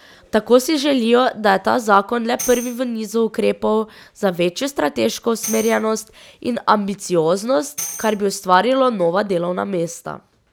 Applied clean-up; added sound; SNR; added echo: none; Tambourine; 15 dB; none.